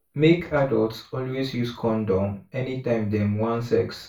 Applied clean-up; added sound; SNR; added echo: none; none; none; reverberation time 0.3 s.